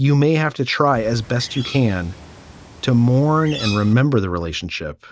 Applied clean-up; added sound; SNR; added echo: none; Bird; 16 dB; none.